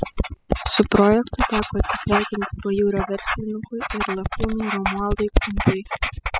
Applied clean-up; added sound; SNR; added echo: classical method spectral subtraction.